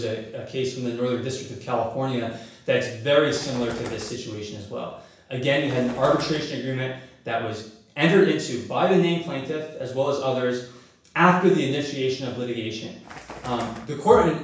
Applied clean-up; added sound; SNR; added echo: none; Bird; 15 dB; reverberation time 0.7 s.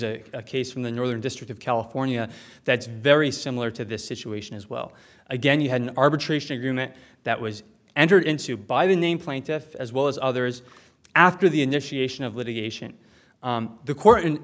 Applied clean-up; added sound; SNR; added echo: none; none; none; none.